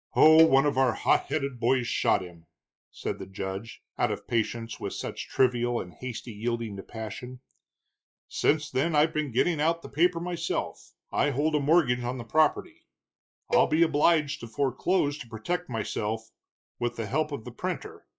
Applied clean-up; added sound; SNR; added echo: classical method log-MMSE.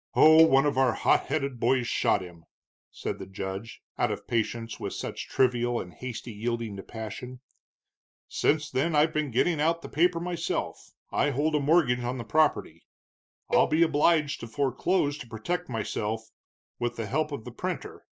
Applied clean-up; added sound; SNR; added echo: neural mask model DeepFilterNet 3.